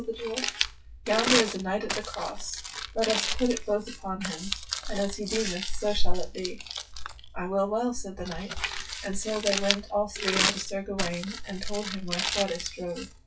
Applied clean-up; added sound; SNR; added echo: classical method WPE with log-MMSE.